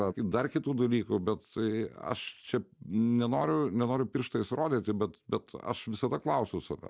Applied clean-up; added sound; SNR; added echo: none; none; none; none.